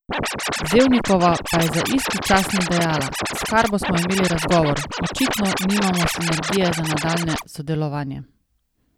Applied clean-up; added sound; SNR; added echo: none; Scratching (performance technique); 4 dB; none.